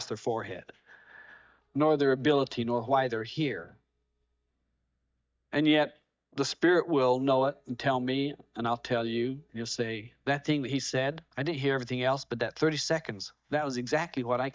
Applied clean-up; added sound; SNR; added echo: neural mask model DeepFilterNet 3.